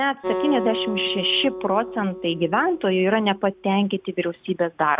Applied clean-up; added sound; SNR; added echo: none; Acoustic guitar; 9 dB; none.